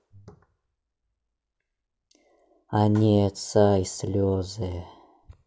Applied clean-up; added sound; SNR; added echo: none; none; none; none.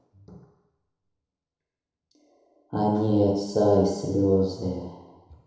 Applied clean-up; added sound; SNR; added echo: none; none; none; reverberation time 1.0 s.